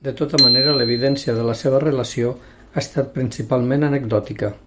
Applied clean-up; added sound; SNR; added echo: none; Bicycle bell; 3 dB; none.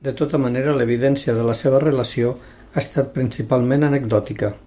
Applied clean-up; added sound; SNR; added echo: none; none; none; none.